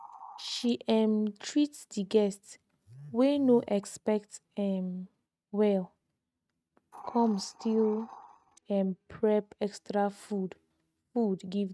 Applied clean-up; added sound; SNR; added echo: neural mask model RNNoise.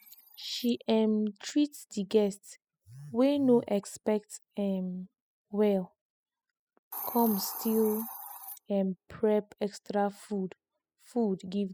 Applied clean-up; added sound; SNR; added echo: classical method spectral subtraction.